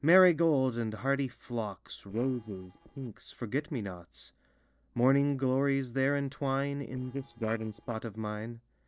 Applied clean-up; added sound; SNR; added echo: neural separator model SepFormer DNS4.